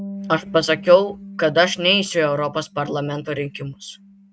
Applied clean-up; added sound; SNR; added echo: neural mask model RNNoise.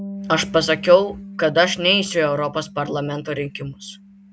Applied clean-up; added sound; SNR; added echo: none; Bass guitar; 16 dB; none.